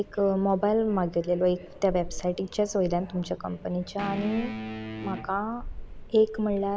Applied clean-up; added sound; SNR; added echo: none; Guitar + Subway, metro, underground; 12 dB; none.